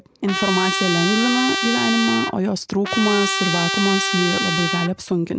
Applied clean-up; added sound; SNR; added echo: none; Trumpet; 2 dB; none.